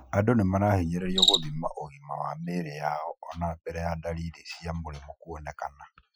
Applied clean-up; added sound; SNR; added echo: classical method Wiener filter.